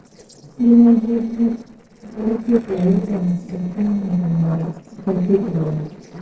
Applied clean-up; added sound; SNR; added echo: neural separator model SepFormer DNS4.